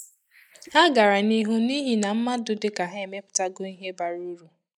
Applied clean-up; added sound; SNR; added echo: neural mask model Resemble Enhance denoiser.